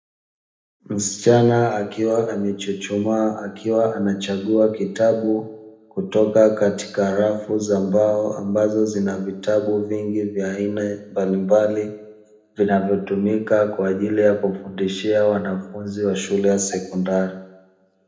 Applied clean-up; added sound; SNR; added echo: none; none; none; reverberation time 0.7 s.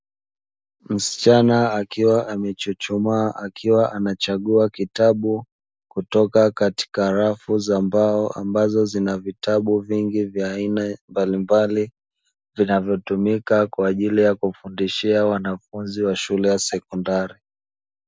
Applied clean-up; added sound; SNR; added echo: none; none; none; none.